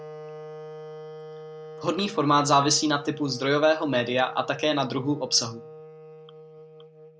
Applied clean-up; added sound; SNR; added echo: none; Wind instrument, woodwind instrument; 15 dB; none.